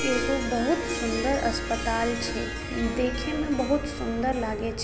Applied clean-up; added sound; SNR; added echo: none; Harp; 7 dB; none.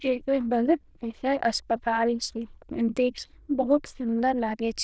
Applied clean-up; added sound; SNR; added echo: neural diffusion model UNIVERSE++.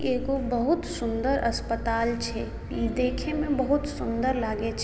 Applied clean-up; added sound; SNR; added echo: none; none; none; none.